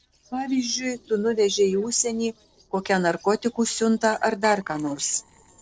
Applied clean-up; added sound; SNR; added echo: neural separator model SepFormer DNS4.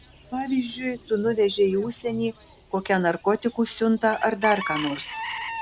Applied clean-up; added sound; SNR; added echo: none; Bird / Chicken, rooster; 13 dB; none.